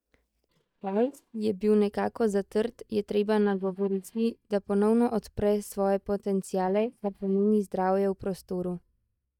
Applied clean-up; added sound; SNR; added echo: neural mask model DeepFilterNet 3.